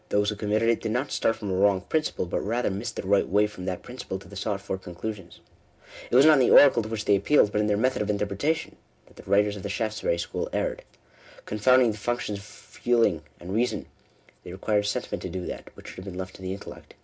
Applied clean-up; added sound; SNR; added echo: none; none; none; reverberation time 0.3 s.